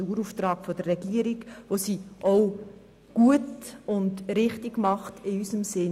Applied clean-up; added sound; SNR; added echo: none; none; none; none.